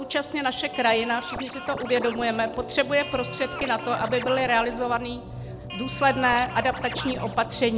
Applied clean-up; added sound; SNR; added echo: none; Organ + Scratching (performance technique); 10 dB; none.